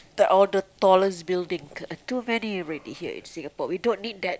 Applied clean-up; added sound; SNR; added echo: none; none; none; none.